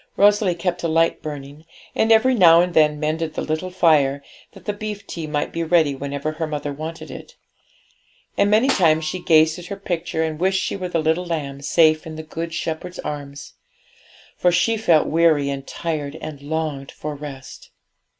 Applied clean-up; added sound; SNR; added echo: none; Snare drum; 12 dB; none.